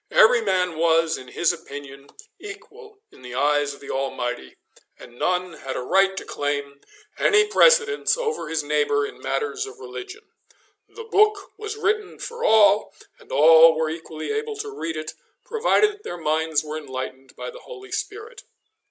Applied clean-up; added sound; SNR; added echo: none; none; none; none.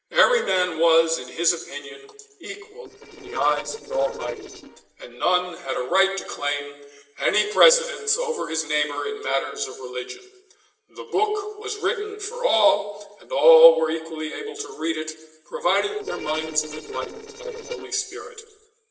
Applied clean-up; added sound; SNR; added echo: neural separator model SepFormer DNS4.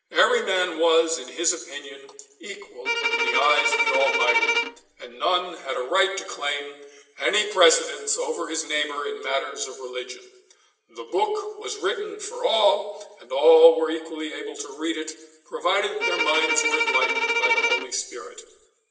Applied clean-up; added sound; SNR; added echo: none; Bowed string instrument; 0 dB; reverberation time 1.0 s.